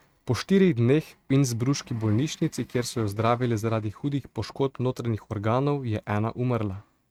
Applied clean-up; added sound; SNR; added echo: neural mask model RNNoise.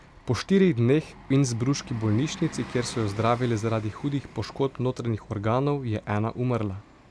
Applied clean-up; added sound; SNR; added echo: none; Bus; 19 dB; none.